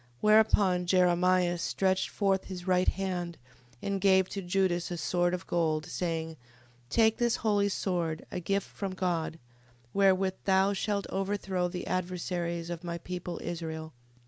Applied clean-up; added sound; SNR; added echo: none; none; none; none.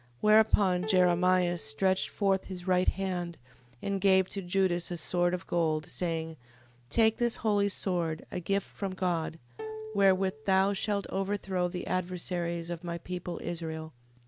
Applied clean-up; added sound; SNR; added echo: none; Plucked string instrument; 15 dB; none.